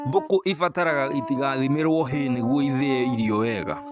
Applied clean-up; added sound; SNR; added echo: neural mask model RNNoise.